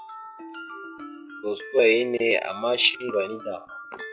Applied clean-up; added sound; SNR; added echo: classical method log-MMSE.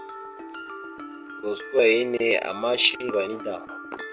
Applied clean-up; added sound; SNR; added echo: none; Mallet percussion; 12 dB; none.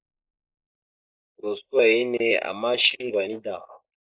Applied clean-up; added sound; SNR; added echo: neural mask model Resemble Enhance denoiser.